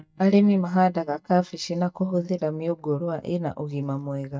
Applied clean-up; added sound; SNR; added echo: neural mask model DeepFilterNet 3.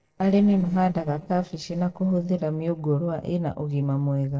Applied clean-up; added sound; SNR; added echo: neural separator model SepFormer DNS4.